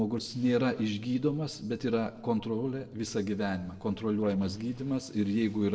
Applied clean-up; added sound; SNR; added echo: neural separator model SepFormer DNS4.